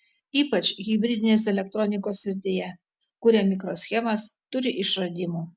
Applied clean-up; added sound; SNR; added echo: none; none; none; none.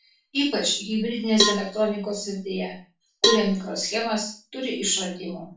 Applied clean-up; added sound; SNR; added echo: none; Cowbell; 3 dB; reverberation time 0.3 s.